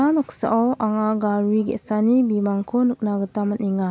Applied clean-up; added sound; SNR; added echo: none; none; none; none.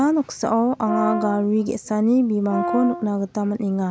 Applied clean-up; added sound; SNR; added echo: none; Brass instrument; 7 dB; none.